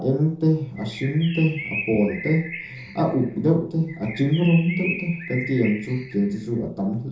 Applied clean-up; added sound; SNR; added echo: none; Bird; 12 dB; reverberation time 0.6 s.